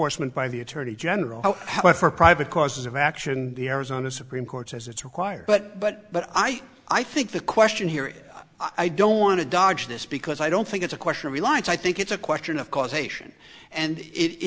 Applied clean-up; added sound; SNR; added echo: none; none; none; none.